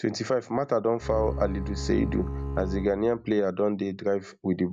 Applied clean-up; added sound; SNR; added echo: none; Bowed string instrument; 6 dB; none.